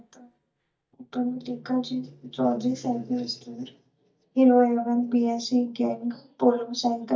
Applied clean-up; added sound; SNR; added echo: neural mask model DeepFilterNet 3.